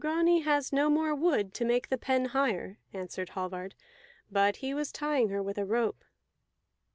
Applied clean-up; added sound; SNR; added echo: none; none; none; none.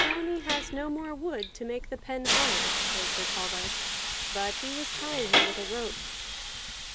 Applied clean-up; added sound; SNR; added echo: none; Hiss; -5 dB; none.